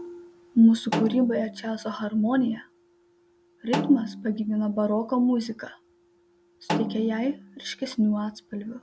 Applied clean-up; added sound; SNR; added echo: none; Snare drum; 9 dB; none.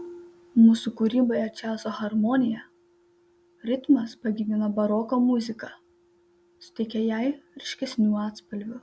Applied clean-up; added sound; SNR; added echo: none; none; none; none.